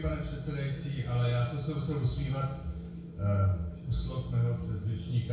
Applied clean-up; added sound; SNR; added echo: none; Wind; 11 dB; reverberation time 0.6 s.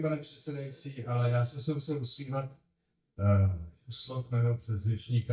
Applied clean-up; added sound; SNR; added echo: neural mask model DeepFilterNet 3.